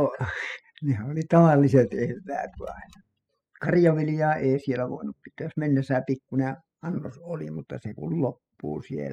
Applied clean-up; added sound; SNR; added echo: classical method spectral subtraction.